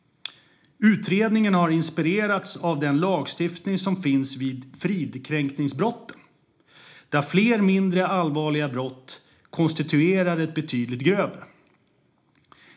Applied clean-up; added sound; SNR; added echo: none; none; none; reverberation time 0.4 s.